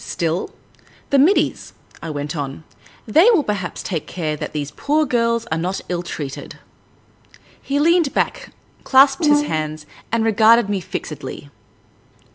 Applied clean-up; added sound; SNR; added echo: none; Brass instrument; 0 dB; none.